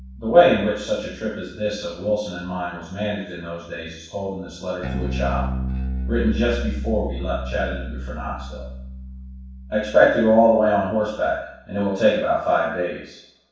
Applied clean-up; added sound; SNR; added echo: none; Bass guitar; 9 dB; reverberation time 0.7 s.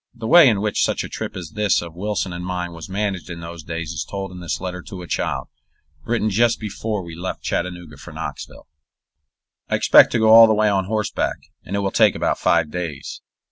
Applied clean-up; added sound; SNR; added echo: none; none; none; none.